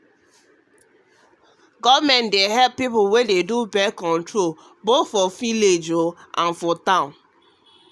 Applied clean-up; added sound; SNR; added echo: none; none; none; none.